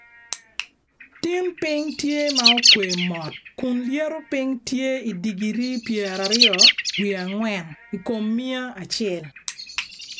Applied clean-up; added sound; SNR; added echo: none; Bird; -1 dB; none.